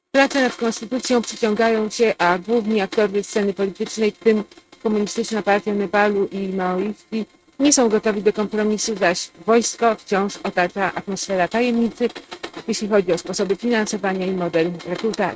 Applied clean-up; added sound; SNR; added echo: neural mask model RNNoise.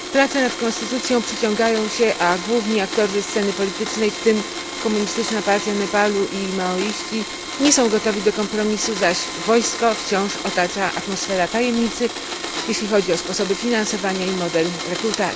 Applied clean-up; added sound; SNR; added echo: none; Domestic sounds, home sounds; 8 dB; none.